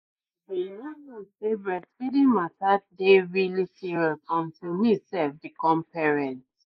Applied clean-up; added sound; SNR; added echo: neural mask model Resemble Enhance denoiser.